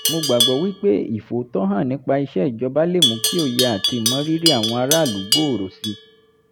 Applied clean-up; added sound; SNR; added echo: none; Livestock, farm animals, working animals; 3 dB; none.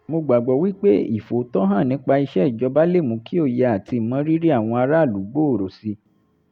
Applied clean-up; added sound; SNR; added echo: none; none; none; none.